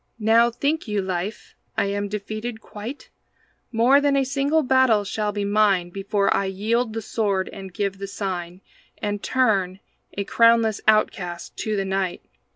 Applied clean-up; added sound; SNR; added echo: none; none; none; none.